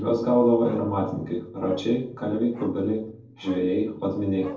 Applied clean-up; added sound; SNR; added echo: neural separator model SepFormer DNS4.